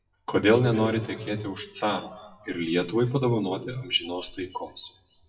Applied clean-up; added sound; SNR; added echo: classical method WPE with log-MMSE.